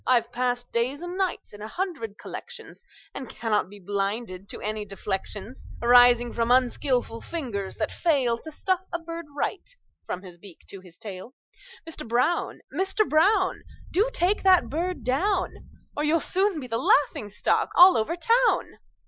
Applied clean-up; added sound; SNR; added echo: classical method Wiener filter.